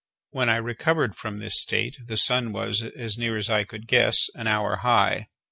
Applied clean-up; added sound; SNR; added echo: none; none; none; none.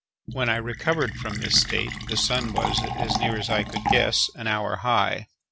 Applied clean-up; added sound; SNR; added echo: none; Fill (with liquid); 5 dB; none.